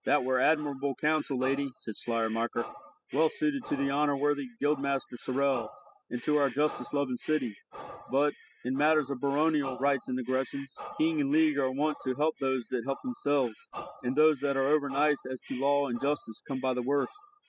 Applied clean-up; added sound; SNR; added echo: classical method spectral subtraction.